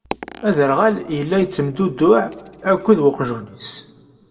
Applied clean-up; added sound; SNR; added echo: none; Coin (dropping); 20 dB; reverberation time 0.9 s.